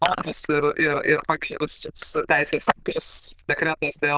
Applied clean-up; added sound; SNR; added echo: neural diffusion model UNIVERSE++.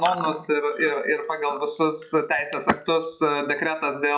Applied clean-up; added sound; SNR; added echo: classical method log-MMSE.